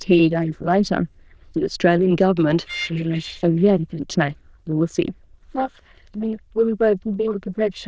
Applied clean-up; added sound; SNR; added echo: neural diffusion model UNIVERSE++.